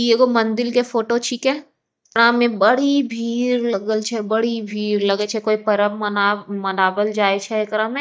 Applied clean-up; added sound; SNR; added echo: neural mask model DeepFilterNet 3.